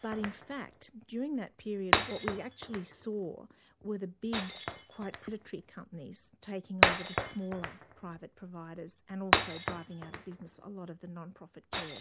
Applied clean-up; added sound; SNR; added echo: none; Shatter; -4 dB; none.